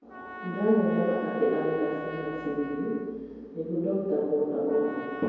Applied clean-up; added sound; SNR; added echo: none; Trumpet; 14 dB; reverberation time 2.2 s.